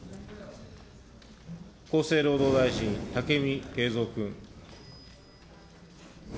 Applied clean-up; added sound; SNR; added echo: none; Breathing; 10 dB; none.